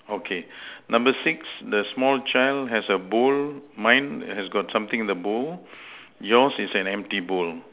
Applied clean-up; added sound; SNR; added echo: none; none; none; none.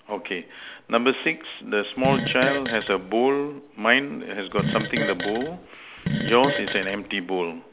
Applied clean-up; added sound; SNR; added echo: none; Fart; 4 dB; none.